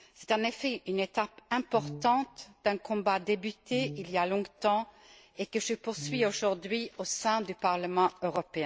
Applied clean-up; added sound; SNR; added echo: none; Brass instrument; 13 dB; none.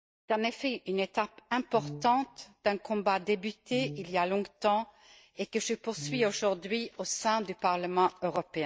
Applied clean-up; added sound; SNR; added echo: neural mask model DeepFilterNet 3.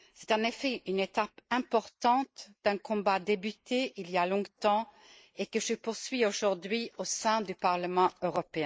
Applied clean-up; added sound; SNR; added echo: neural mask model Resemble Enhance denoiser.